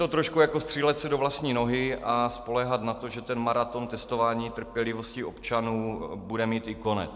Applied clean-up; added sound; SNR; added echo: none; none; none; none.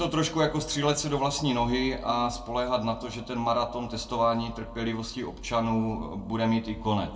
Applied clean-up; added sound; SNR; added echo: none; none; none; reverberation time 0.2 s.